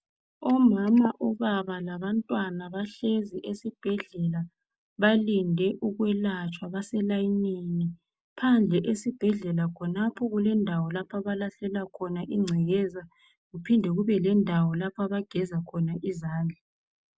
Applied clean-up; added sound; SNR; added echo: none; none; none; none.